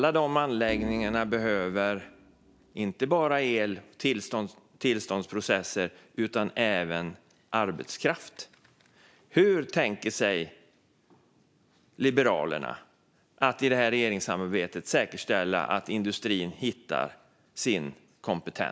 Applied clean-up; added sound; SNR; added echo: none; Organ; 13 dB; none.